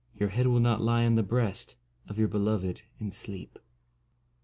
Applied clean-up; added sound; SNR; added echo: none; none; none; none.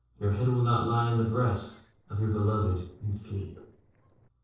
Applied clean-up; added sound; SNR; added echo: neural separator model SepFormer DNS4.